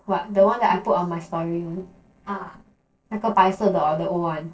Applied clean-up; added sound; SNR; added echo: neural separator model SepFormer DNS4.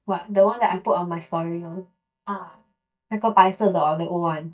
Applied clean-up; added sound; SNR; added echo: neural mask model DeepFilterNet 3.